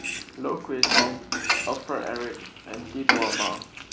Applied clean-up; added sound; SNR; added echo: none; Frying (food); -4 dB; none.